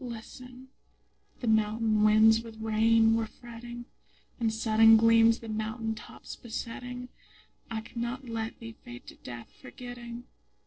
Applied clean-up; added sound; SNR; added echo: neural separator model SepFormer DNS4.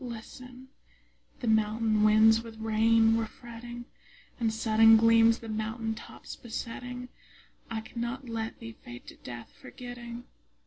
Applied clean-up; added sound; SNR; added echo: none; none; none; none.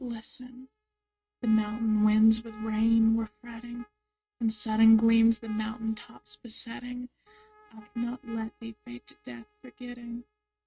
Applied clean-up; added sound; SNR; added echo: neural mask model RNNoise.